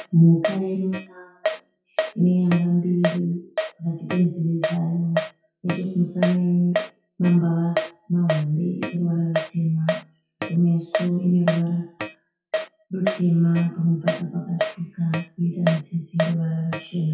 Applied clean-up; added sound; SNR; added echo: classical method WPE with log-MMSE.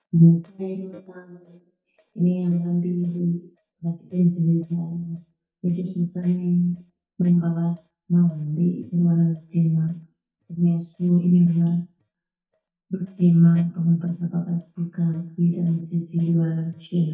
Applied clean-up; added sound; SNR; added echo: neural mask model DeepFilterNet 3.